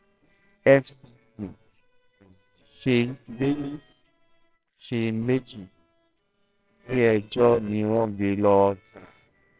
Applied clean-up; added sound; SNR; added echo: neural separator model SepFormer WHAMR!.